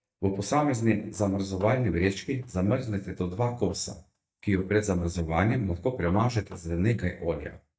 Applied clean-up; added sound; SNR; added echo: neural mask model DeepFilterNet 3.